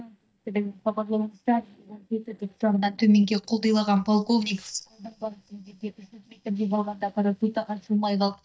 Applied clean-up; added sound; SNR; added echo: neural mask model DeepFilterNet 3.